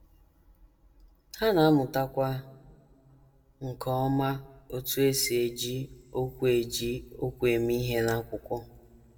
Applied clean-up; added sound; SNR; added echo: none; none; none; reverberation time 0.5 s.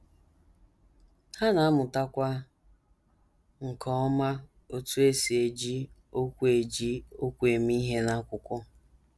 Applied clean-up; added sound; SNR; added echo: none; none; none; none.